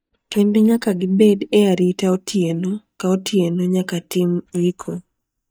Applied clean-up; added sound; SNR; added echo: neural mask model DeepFilterNet 3.